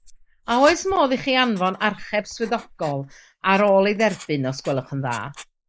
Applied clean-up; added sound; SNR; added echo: neural mask model Resemble Enhance denoiser.